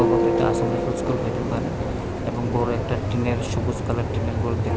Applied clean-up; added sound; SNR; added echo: none; Church bell; -3 dB; none.